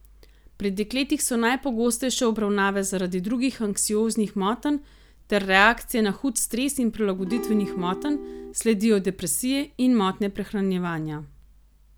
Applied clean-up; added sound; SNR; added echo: none; Acoustic guitar / Strum; 9 dB; none.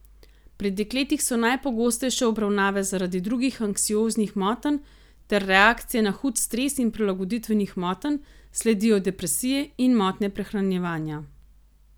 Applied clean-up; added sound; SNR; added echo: none; none; none; none.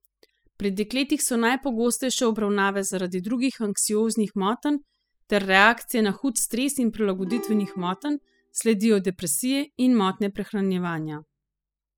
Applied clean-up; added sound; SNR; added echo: classical method spectral subtraction.